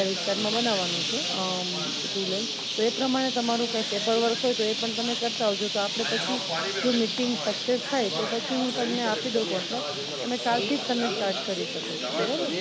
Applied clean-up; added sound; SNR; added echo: none; Bird; 1 dB; none.